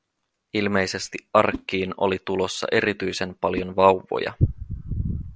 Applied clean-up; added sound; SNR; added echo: none; Whoosh, swoosh, swish; 19 dB; none.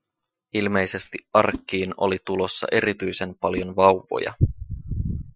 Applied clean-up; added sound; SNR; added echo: classical method Wiener filter.